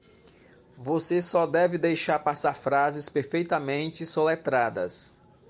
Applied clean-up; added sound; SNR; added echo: none; none; none; none.